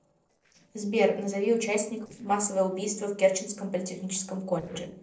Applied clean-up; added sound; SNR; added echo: neural separator model SepFormer DNS4.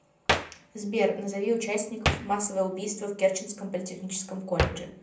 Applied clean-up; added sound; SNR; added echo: none; Hands; 4 dB; reverberation time 0.6 s.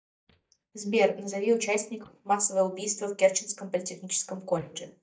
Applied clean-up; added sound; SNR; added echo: neural mask model DeepFilterNet 3.